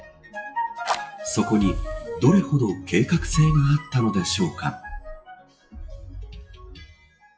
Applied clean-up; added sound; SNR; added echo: classical method WPE with log-MMSE.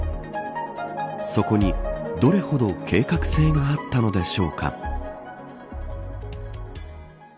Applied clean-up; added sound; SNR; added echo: none; none; none; none.